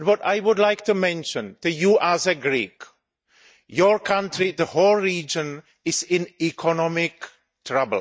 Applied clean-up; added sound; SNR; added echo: neural mask model DeepFilterNet 3.